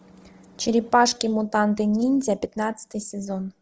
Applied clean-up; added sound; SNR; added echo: none; none; none; none.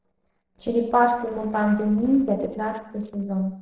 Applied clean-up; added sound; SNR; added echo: neural separator model SepFormer DNS4.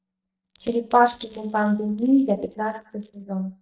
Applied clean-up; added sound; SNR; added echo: neural mask model DeepFilterNet 3.